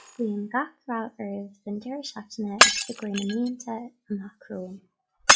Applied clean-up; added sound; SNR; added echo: classical method log-MMSE.